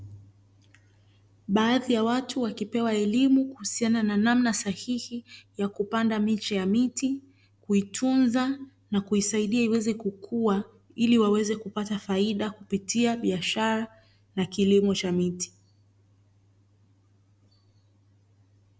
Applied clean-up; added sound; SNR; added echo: none; none; none; none.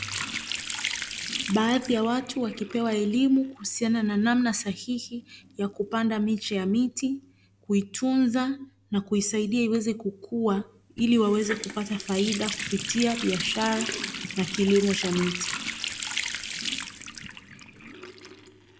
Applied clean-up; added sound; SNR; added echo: none; Water tap, faucet; 10 dB; none.